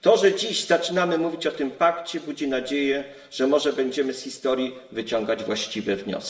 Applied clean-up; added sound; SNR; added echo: none; none; none; reverberation time 0.8 s.